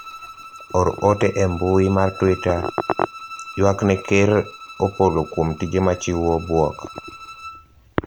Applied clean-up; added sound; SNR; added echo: none; Bowed string instrument; 17 dB; none.